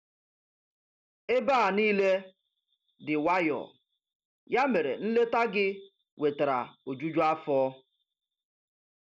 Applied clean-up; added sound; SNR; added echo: none; none; none; none.